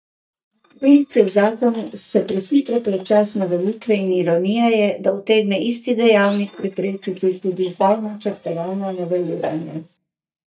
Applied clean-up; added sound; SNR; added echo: neural mask model DeepFilterNet 3.